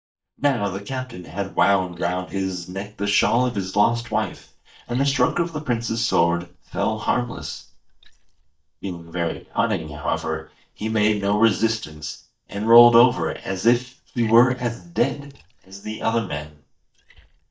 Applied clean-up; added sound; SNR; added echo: neural mask model DeepFilterNet 3.